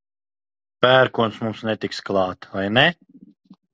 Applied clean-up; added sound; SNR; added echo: none; none; none; none.